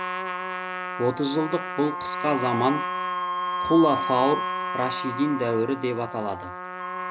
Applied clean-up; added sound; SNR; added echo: none; Trumpet + Wind instrument, woodwind instrument; 4 dB; none.